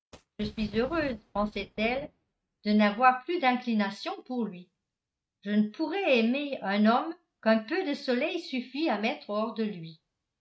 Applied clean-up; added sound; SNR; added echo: neural mask model RNNoise.